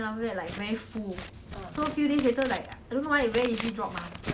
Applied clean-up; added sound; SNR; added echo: none; Scissors; 11 dB; none.